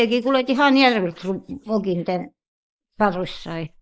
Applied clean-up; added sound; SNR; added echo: neural mask model Resemble Enhance denoiser.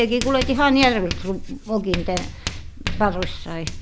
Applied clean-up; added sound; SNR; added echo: none; Writing; 6 dB; none.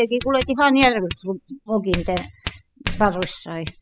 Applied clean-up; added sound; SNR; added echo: classical method spectral subtraction.